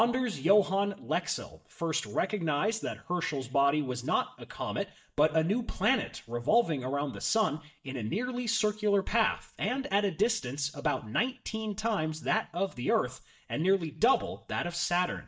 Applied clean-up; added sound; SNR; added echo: neural mask model DeepFilterNet 3.